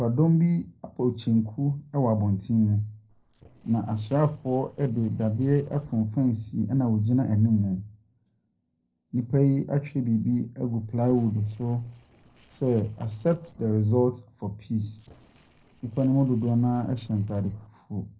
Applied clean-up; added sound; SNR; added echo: neural separator model SepFormer DNS4.